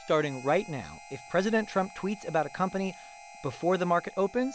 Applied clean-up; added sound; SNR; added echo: none; Harmonica; 18 dB; none.